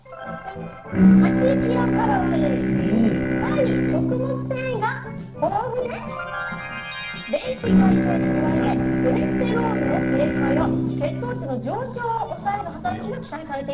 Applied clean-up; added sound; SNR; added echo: neural separator model SepFormer DNS4.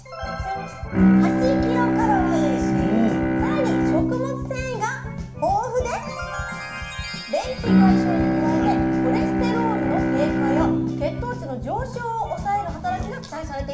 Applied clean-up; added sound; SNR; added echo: none; Bowed string instrument; -4 dB; reverberation time 0.6 s.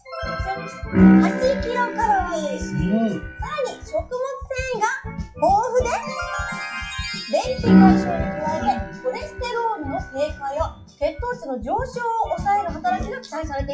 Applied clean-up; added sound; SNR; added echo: classical method WPE with log-MMSE.